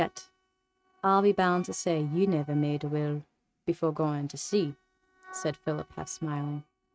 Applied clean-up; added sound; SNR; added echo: neural mask model RNNoise.